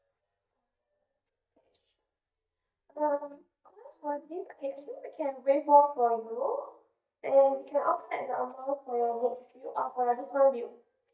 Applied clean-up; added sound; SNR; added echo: neural mask model DeepFilterNet 3.